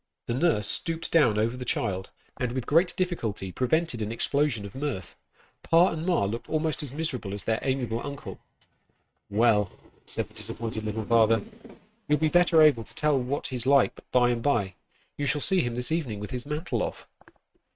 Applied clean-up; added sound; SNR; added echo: neural mask model RNNoise.